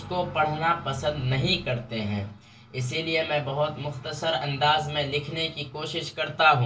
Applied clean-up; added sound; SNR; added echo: none; none; none; reverberation time 0.2 s.